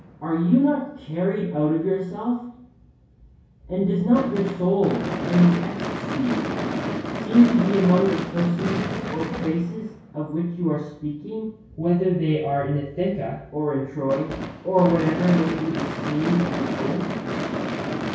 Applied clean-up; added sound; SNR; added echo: none; Gunshot, gunfire / Fireworks; 7 dB; reverberation time 0.6 s.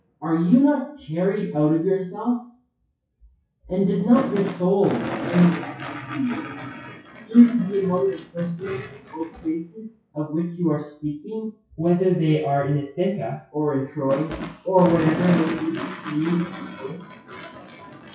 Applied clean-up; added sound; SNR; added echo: classical method WPE with log-MMSE.